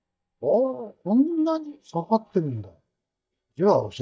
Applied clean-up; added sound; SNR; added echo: neural mask model DeepFilterNet 3.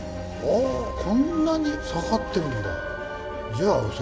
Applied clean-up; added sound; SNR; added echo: none; Bowed string instrument; 17 dB; reverberation time 1.3 s.